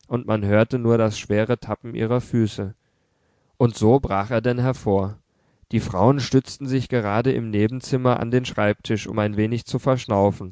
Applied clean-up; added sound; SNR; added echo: none; none; none; none.